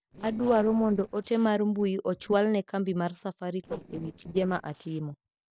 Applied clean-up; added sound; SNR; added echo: neural separator model SepFormer DNS4.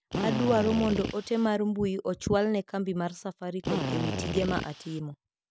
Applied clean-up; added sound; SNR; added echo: none; Drill; 3 dB; none.